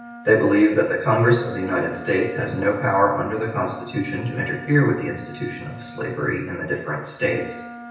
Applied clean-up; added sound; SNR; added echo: none; Wind instrument, woodwind instrument; 18 dB; reverberation time 0.9 s.